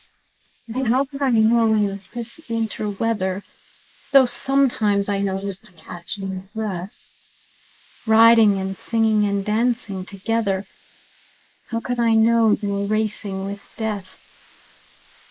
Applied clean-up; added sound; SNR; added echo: neural mask model Resemble Enhance denoiser.